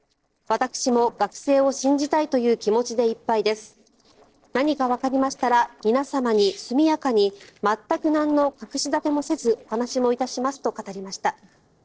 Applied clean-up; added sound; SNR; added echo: neural separator model SepFormer DNS4.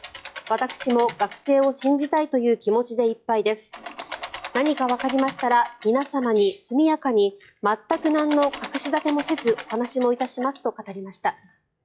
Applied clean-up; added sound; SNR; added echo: classical method log-MMSE.